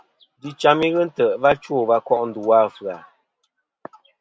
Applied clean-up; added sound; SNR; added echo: none; none; none; none.